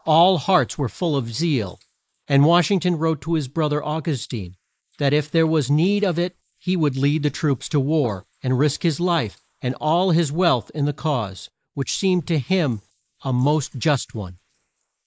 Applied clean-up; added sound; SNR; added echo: neural mask model Resemble Enhance denoiser.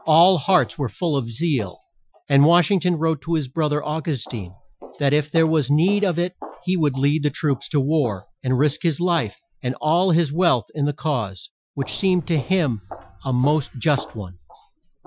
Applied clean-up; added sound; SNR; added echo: classical method Wiener filter.